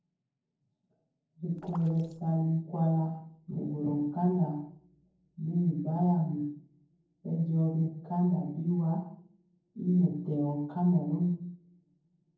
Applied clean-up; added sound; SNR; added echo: neural separator model SepFormer DNS4.